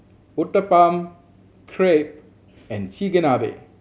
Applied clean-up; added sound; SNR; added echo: none; none; none; none.